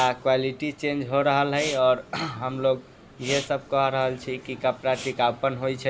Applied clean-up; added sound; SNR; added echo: none; Respiratory sounds; 17 dB; none.